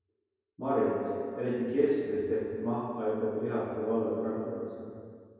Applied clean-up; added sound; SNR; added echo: none; none; none; reverberation time 2.2 s.